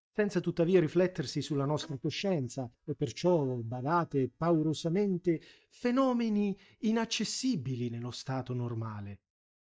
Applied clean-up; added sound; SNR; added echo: neural mask model DeepFilterNet 3.